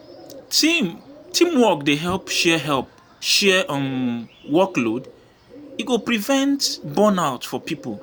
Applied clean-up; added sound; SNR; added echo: none; Bird; 20 dB; none.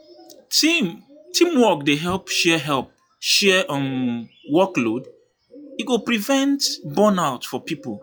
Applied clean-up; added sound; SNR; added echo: classical method log-MMSE.